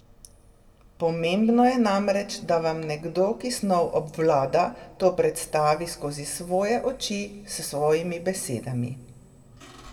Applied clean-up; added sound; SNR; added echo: none; none; none; reverberation time 1.9 s.